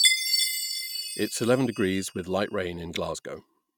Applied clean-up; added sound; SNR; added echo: neural mask model RNNoise.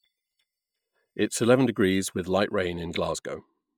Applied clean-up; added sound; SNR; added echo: neural mask model DeepFilterNet 3.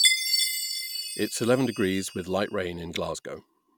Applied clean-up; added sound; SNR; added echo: none; Chime; 0 dB; none.